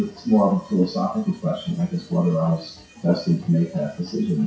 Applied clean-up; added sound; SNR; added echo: classical method WPE with log-MMSE.